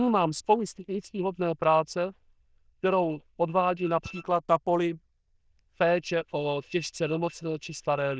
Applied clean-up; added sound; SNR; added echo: neural diffusion model UNIVERSE++.